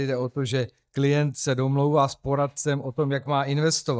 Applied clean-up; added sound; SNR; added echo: neural mask model DeepFilterNet 3.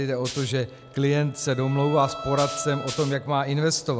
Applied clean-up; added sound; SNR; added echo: none; Rattle (instrument) + Bowed string instrument; 13 dB; none.